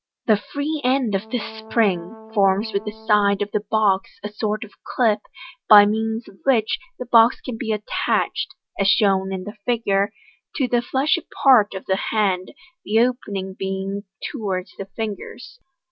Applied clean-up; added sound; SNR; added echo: none; Brass instrument; 18 dB; none.